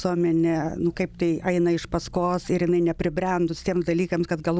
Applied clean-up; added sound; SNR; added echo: none; none; none; none.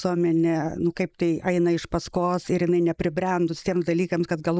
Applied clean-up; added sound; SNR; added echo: neural mask model Resemble Enhance denoiser.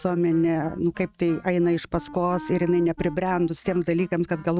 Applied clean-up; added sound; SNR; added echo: neural mask model RNNoise.